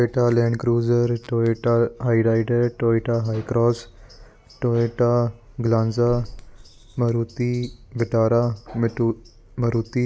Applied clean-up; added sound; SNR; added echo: none; none; none; none.